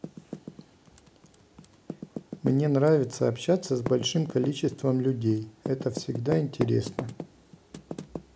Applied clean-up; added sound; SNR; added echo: none; Typing; 12 dB; none.